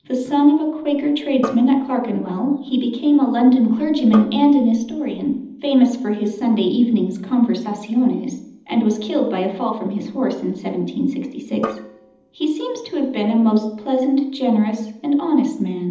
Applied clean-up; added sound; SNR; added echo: none; Drum; 15 dB; reverberation time 0.8 s.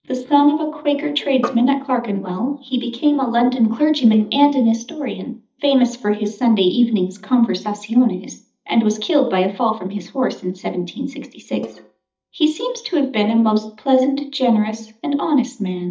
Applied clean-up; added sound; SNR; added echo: neural mask model DeepFilterNet 3.